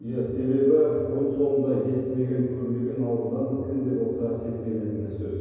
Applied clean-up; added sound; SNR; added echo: none; none; none; reverberation time 2.2 s.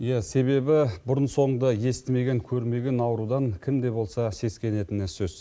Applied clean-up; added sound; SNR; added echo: none; none; none; none.